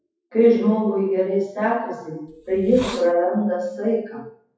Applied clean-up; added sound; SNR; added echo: classical method WPE with log-MMSE.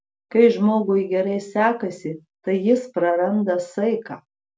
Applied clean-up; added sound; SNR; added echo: none; none; none; none.